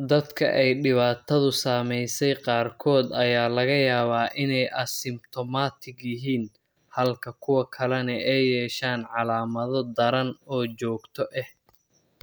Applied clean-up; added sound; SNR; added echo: none; none; none; none.